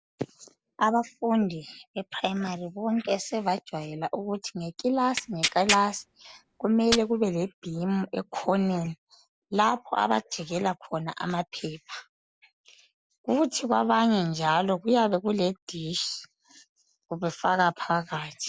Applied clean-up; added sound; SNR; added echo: none; Tearing; 4 dB; none.